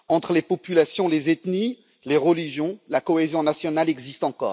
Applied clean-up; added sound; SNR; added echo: none; none; none; none.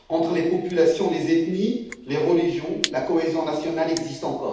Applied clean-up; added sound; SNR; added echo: none; Crushing; 17 dB; reverberation time 0.8 s.